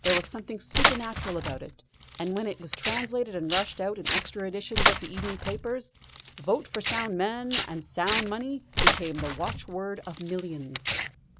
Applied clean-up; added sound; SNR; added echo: none; Tearing; -3 dB; none.